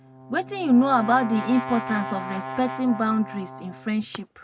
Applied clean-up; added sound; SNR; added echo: none; Brass instrument; 11 dB; none.